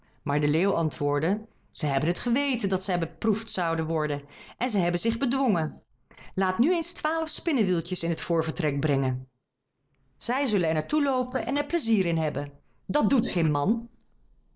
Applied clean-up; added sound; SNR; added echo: neural mask model Resemble Enhance denoiser.